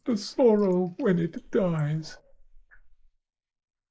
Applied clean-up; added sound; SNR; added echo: neural mask model Resemble Enhance denoiser.